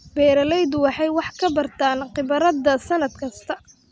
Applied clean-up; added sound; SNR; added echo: none; none; none; none.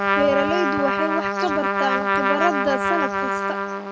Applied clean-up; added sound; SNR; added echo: none; Trumpet; -2 dB; none.